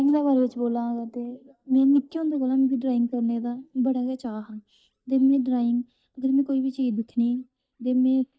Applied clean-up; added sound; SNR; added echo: neural mask model DeepFilterNet 3.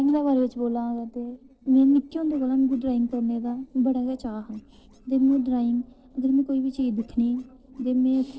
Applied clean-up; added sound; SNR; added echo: neural separator model SepFormer DNS4.